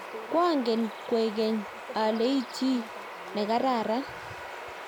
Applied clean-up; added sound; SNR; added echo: none; Bird vocalization, bird call, bird song; 11 dB; none.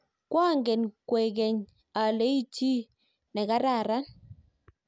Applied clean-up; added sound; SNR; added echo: none; none; none; none.